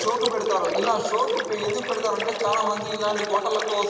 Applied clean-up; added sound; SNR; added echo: none; Liquid; 9 dB; reverberation time 2.5 s.